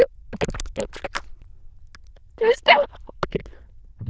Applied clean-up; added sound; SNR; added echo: neural diffusion model UNIVERSE++.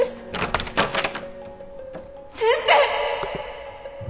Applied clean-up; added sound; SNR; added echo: none; Wood; 5 dB; none.